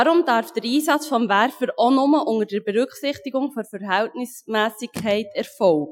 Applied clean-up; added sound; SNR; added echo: classical method Wiener filter.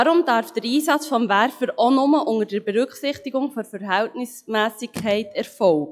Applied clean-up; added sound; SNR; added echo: classical method log-MMSE.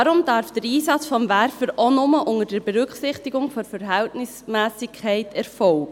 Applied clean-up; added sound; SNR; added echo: none; none; none; none.